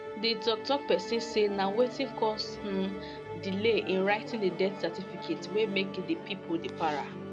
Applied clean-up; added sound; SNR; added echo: none; Musical instrument; 9 dB; none.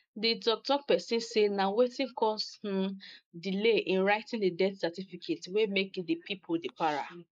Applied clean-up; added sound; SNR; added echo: neural mask model Resemble Enhance denoiser.